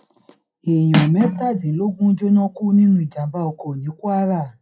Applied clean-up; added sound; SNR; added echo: classical method WPE with log-MMSE.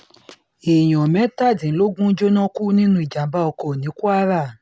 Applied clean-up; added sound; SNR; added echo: none; none; none; none.